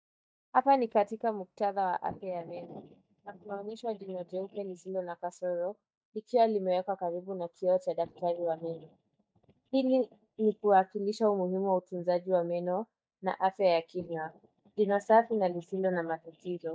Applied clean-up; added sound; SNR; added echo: neural mask model DeepFilterNet 3.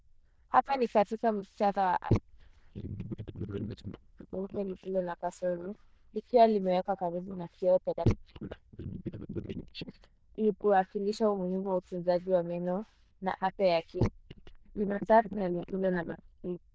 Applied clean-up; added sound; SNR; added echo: neural diffusion model UNIVERSE++.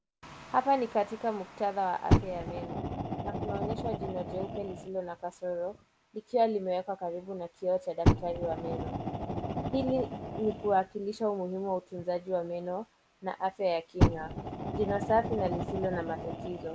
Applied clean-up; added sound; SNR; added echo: none; Fire; 2 dB; none.